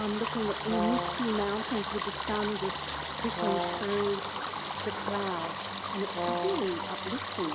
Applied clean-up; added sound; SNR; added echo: none; Stream + Brass instrument; -1 dB; none.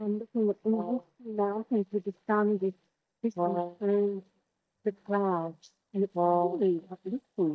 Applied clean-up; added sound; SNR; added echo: neural mask model DeepFilterNet 3.